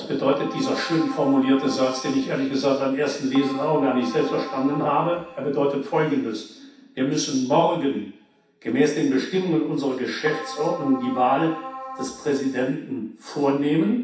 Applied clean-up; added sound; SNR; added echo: none; Keyboard (musical); 12 dB; reverberation time 0.7 s.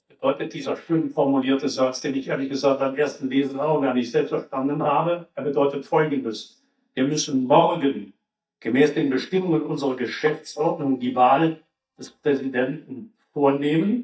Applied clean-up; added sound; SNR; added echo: neural mask model DeepFilterNet 3.